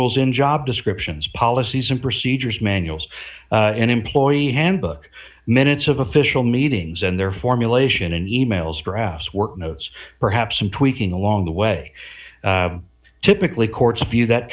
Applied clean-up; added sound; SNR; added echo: none; none; none; none.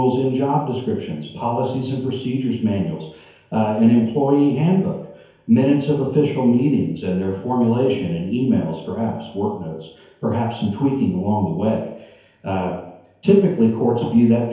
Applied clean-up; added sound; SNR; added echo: none; none; none; reverberation time 0.9 s.